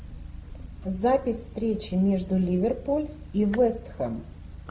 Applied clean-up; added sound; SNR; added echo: none; none; none; none.